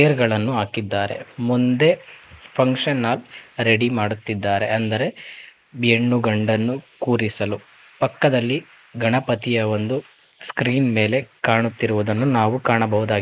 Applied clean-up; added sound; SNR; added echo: neural mask model Resemble Enhance denoiser.